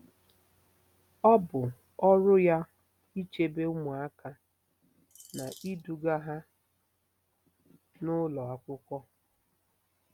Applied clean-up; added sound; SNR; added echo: none; Bird vocalization, bird call, bird song; 19 dB; none.